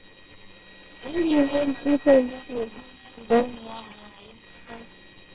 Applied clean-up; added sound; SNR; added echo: neural separator model SepFormer WHAMR!.